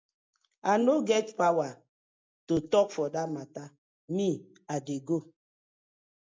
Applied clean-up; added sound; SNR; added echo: none; none; none; none.